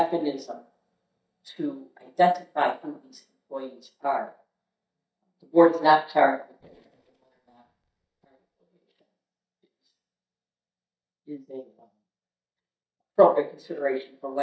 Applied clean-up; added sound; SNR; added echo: neural mask model DeepFilterNet 3.